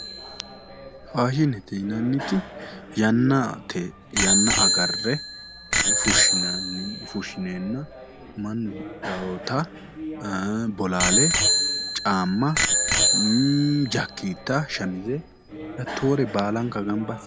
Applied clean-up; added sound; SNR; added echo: none; Bicycle bell; 0 dB; none.